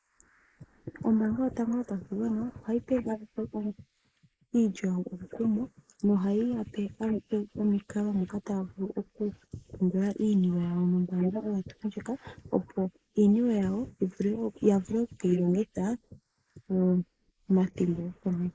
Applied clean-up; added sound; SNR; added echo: neural mask model Resemble Enhance denoiser.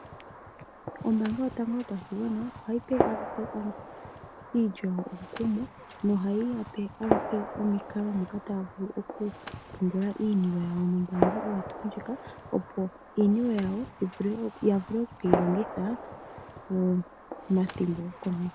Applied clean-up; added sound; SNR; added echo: none; Gunshot, gunfire; 7 dB; none.